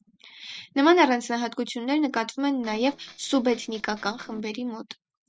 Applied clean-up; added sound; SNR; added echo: neural separator model SepFormer DNS4.